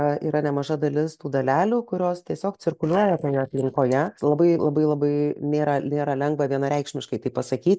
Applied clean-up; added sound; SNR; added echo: neural mask model Resemble Enhance denoiser.